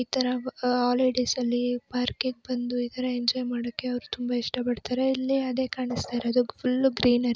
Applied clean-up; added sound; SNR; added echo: none; none; none; none.